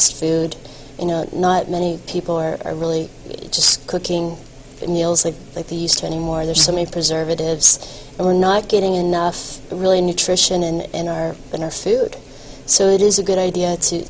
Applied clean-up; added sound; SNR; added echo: none; none; none; none.